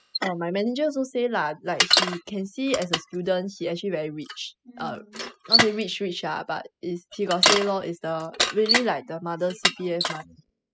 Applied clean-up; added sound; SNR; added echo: classical method spectral subtraction.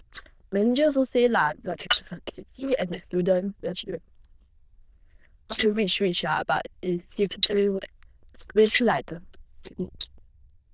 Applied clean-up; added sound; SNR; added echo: neural diffusion model UNIVERSE++.